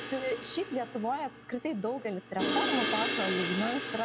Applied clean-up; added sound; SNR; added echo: none; Crash cymbal; 1 dB; none.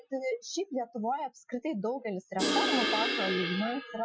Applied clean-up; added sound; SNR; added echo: classical method Wiener filter.